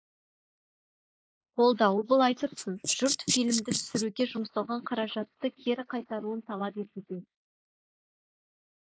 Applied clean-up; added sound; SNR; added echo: neural mask model Resemble Enhance denoiser.